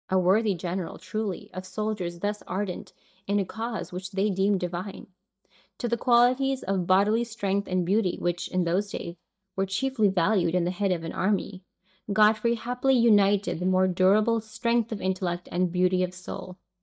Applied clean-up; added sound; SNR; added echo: neural mask model DeepFilterNet 3.